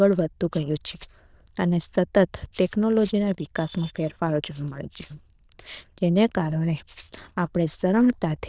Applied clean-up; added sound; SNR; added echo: neural diffusion model UNIVERSE++.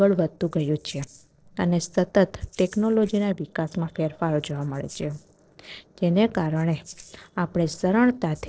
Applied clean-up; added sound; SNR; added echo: neural separator model SepFormer DNS4.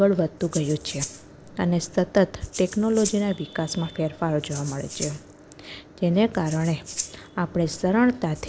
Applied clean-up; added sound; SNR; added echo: none; Rattle (instrument); 15 dB; none.